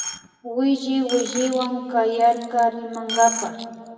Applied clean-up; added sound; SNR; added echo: none; Coin (dropping); 12 dB; reverberation time 2.0 s.